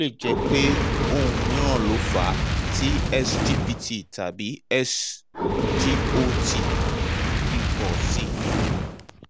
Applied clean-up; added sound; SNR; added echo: none; Fire; -4 dB; none.